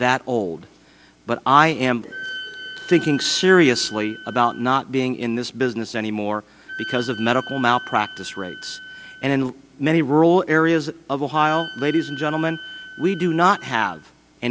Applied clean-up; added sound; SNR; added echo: none; Wind instrument, woodwind instrument; 15 dB; none.